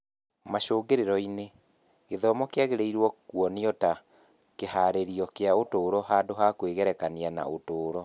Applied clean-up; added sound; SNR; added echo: none; none; none; none.